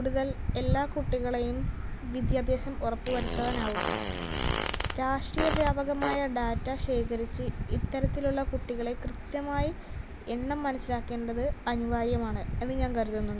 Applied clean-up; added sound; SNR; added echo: none; Fart; 5 dB; none.